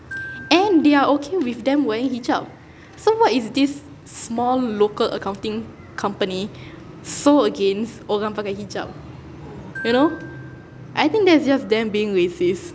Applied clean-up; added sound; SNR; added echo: none; Glockenspiel; 19 dB; none.